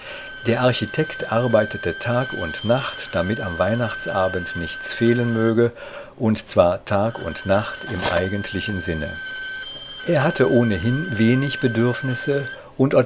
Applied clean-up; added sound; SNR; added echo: none; Cutlery, silverware + Bowed string instrument; 10 dB; none.